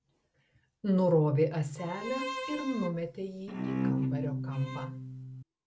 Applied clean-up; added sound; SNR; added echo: none; Bowed string instrument; 4 dB; none.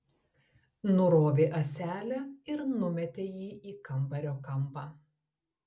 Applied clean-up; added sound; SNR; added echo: none; none; none; none.